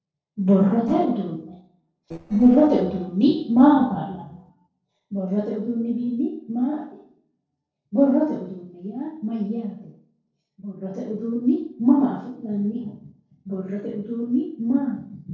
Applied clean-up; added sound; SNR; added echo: neural separator model SepFormer DNS4.